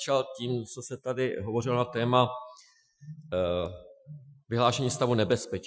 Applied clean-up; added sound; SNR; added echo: classical method Wiener filter.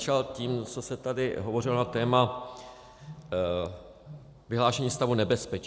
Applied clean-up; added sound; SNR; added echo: none; Wild animals; 20 dB; none.